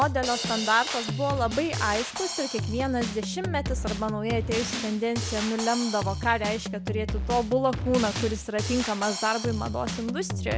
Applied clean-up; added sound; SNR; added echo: none; Drum kit; 4 dB; none.